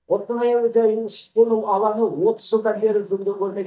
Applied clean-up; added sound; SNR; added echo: neural mask model DeepFilterNet 3.